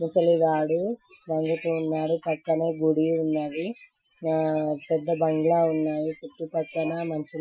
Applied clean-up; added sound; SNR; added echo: classical method Wiener filter.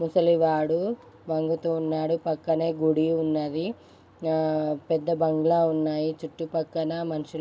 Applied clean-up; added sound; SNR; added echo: none; none; none; none.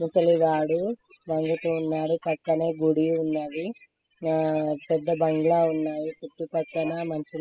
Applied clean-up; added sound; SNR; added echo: classical method spectral subtraction.